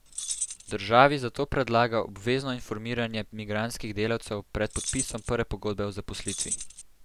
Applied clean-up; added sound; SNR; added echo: none; Keys jangling; 6 dB; none.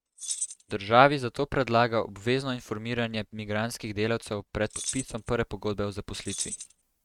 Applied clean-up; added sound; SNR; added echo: neural mask model RNNoise.